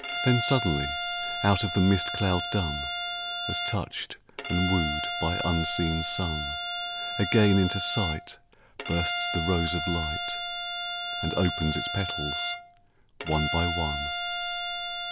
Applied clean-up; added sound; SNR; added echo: none; Bowed string instrument; 3 dB; none.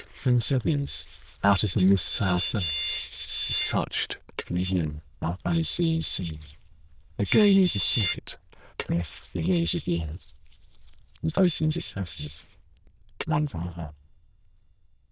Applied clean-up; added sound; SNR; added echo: neural diffusion model UNIVERSE++.